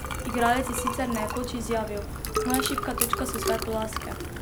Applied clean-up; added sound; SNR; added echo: none; Crack + Liquid; 1 dB; none.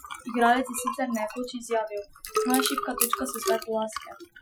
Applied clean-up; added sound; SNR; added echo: classical method Wiener filter.